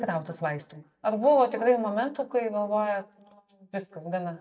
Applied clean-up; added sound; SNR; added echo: neural mask model DeepFilterNet 3.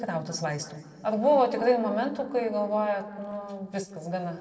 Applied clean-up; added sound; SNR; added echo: neural separator model SepFormer DNS4.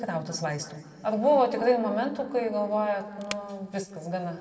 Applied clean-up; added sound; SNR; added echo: none; Wood; 18 dB; reverberation time 1.5 s.